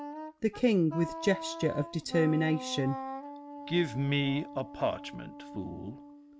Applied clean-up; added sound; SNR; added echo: none; Wind instrument, woodwind instrument; 11 dB; none.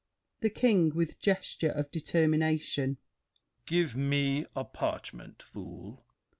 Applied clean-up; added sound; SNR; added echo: none; none; none; none.